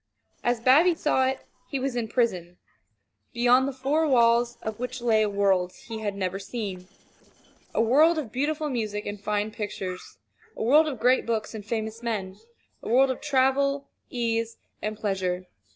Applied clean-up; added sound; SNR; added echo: neural separator model SepFormer DNS4.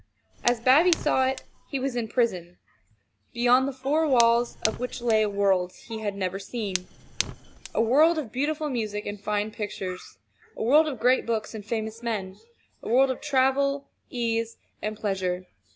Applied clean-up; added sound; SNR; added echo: none; Fire; 11 dB; none.